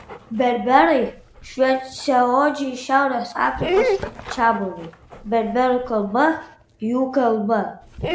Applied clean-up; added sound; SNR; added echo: none; Dog; 10 dB; none.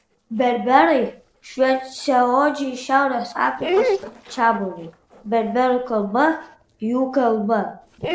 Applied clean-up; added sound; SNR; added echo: neural separator model SepFormer DNS4.